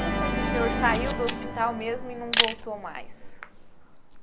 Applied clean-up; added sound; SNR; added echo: none; Organ + Camera; -2 dB; none.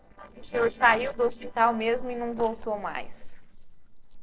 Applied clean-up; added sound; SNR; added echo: neural separator model SepFormer DNS4.